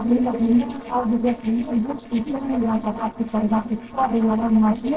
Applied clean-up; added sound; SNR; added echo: neural separator model SepFormer DNS4.